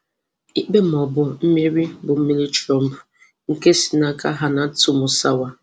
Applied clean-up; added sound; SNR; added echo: none; none; none; none.